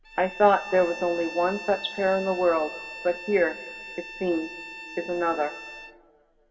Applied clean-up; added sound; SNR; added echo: none; Bowed string instrument; 14 dB; reverberation time 1.3 s.